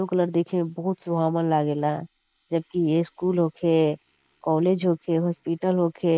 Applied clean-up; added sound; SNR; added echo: neural mask model Resemble Enhance denoiser.